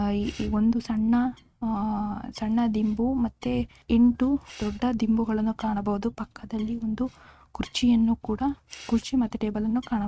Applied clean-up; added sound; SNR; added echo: neural mask model RNNoise.